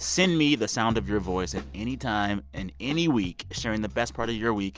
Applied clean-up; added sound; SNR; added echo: none; none; none; none.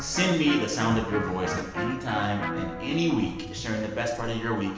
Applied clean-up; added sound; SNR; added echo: none; Electric guitar; 7 dB; reverberation time 0.9 s.